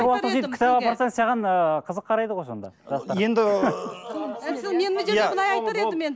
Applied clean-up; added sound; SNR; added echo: none; none; none; none.